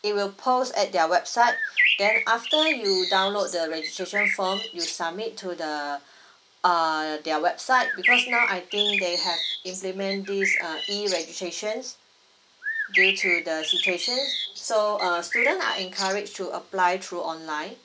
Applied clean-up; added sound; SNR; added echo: none; Bird; 0 dB; none.